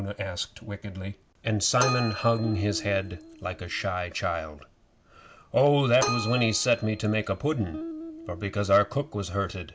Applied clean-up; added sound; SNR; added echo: none; Guitar + Keyboard (musical); 11 dB; none.